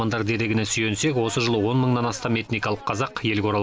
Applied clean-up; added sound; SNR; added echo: none; none; none; none.